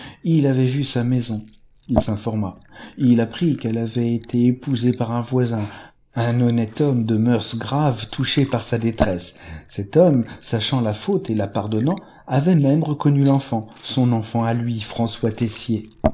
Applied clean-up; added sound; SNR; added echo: neural mask model Resemble Enhance denoiser.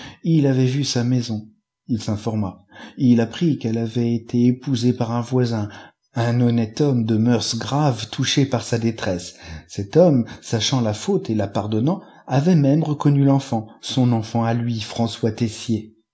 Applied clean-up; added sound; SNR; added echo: none; none; none; none.